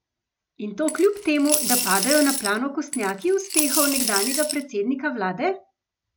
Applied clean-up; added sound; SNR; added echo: none; Coin (dropping) / Glass; 2 dB; none.